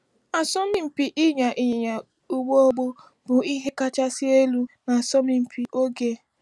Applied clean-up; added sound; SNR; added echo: none; none; none; none.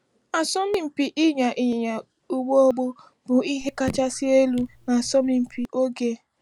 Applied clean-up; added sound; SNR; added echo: none; Raindrop / Drip; 16 dB; none.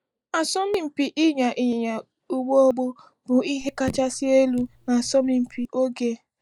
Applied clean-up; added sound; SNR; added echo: neural mask model DeepFilterNet 3.